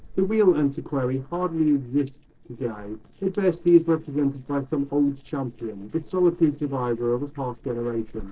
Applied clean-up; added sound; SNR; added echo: neural separator model SepFormer DNS4.